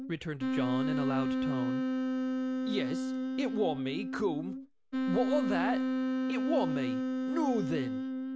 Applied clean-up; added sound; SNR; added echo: none; Wind instrument, woodwind instrument; -3 dB; none.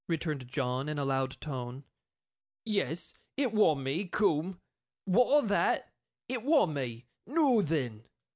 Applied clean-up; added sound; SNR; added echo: none; none; none; none.